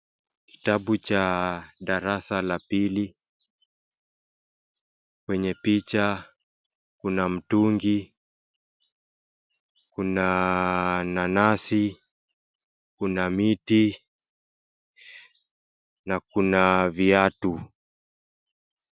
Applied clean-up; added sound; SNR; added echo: none; none; none; none.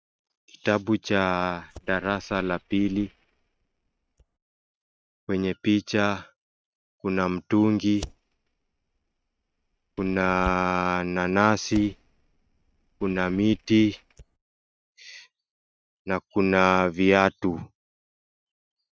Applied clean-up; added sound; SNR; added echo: neural mask model RNNoise.